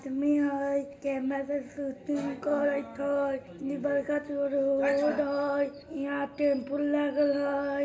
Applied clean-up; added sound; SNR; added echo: none; none; none; reverberation time 0.6 s.